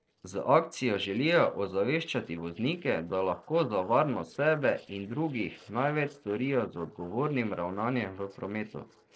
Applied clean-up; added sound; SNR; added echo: neural separator model SepFormer DNS4.